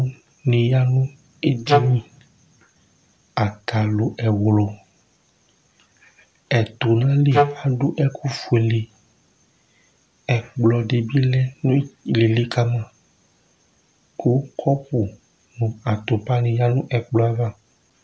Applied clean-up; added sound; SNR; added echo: none; Wind instrument, woodwind instrument; -1 dB; none.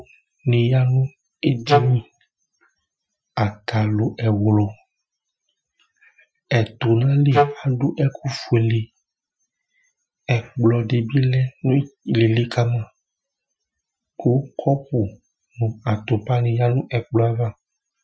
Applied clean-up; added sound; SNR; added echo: classical method Wiener filter.